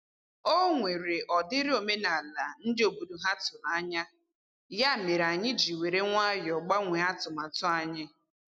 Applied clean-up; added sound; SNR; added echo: none; none; none; none.